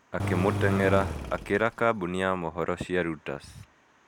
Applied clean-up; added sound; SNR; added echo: none; Engine; 3 dB; none.